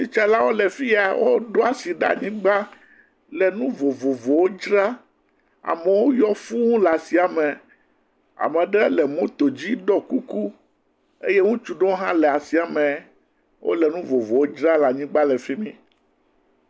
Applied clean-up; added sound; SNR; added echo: none; none; none; none.